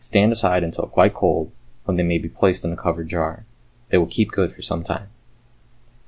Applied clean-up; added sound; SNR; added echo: none; none; none; none.